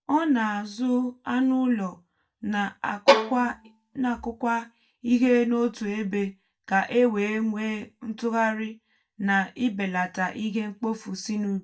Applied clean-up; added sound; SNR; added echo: neural mask model DeepFilterNet 3.